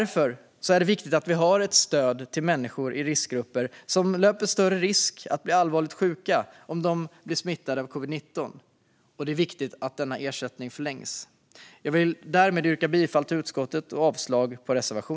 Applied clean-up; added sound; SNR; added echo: none; none; none; none.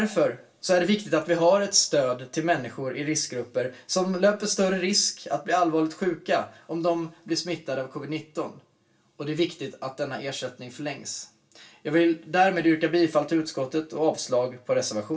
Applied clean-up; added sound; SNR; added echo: none; none; none; reverberation time 0.2 s.